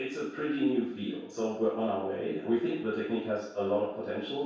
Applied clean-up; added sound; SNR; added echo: none; none; none; reverberation time 0.7 s.